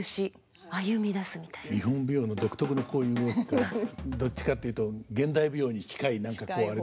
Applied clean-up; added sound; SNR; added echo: none; Drum kit; 11 dB; none.